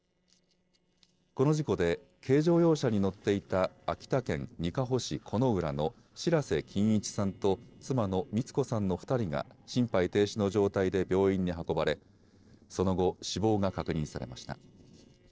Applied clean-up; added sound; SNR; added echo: neural separator model SepFormer DNS4.